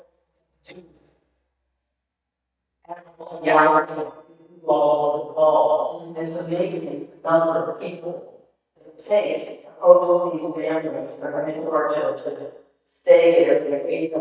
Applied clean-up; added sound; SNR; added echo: neural mask model DeepFilterNet 3.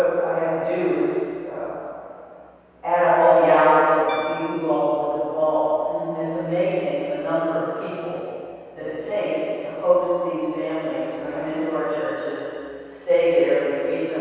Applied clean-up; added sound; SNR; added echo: none; Guitar; 16 dB; reverberation time 2.2 s.